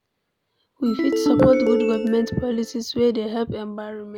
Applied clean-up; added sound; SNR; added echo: none; Ringtone; -2 dB; none.